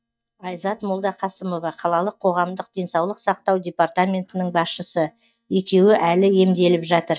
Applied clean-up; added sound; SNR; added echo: neural mask model DeepFilterNet 3.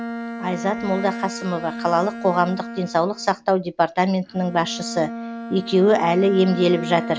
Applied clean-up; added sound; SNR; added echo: none; Bowed string instrument; 10 dB; none.